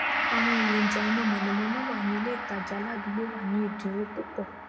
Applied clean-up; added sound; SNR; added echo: none; Gong; 1 dB; reverberation time 0.7 s.